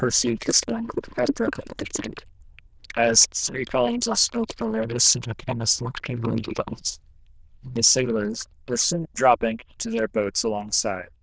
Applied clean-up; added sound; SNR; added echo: neural diffusion model UNIVERSE++.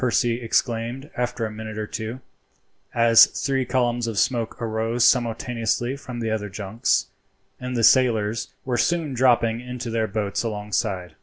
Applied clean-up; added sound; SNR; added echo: none; none; none; none.